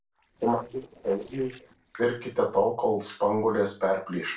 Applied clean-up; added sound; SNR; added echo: neural separator model SepFormer DNS4.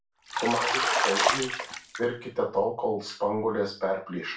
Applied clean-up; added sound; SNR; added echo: none; Bathtub (filling or washing); -1 dB; reverberation time 0.3 s.